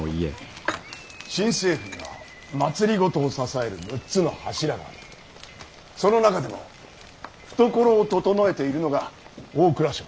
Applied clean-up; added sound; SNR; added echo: none; none; none; none.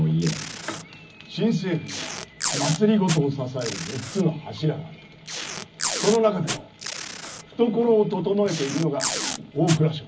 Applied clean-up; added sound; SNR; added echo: none; Packing tape, duct tape; 9 dB; reverberation time 0.4 s.